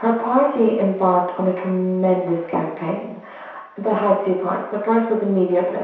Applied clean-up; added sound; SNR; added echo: none; none; none; reverberation time 0.7 s.